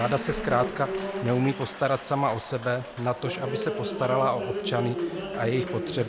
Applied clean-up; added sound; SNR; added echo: none; Applause; 5 dB; none.